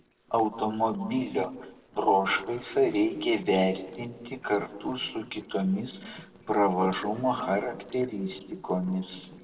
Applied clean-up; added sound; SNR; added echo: neural separator model SepFormer DNS4.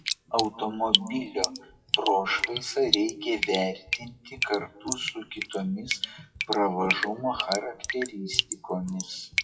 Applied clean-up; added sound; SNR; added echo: classical method WPE with log-MMSE.